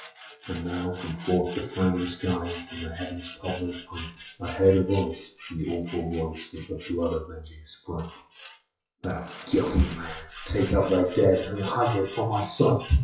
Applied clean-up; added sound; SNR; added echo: classical method WPE with log-MMSE.